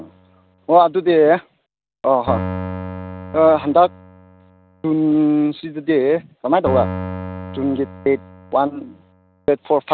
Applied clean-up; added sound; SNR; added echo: none; Keyboard (musical); 13 dB; none.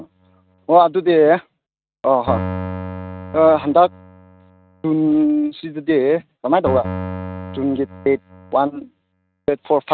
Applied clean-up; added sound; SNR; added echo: neural mask model RNNoise.